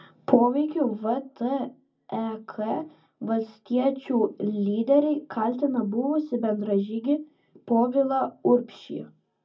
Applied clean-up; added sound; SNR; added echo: none; none; none; reverberation time 0.4 s.